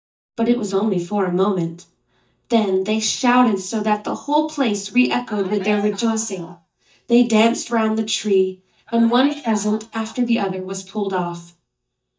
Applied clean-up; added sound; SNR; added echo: neural mask model DeepFilterNet 3.